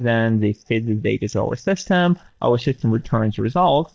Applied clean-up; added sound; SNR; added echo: neural mask model DeepFilterNet 3.